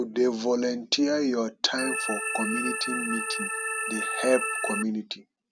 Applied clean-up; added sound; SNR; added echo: none; Organ; 2 dB; none.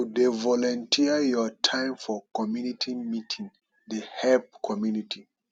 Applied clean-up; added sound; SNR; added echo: none; none; none; none.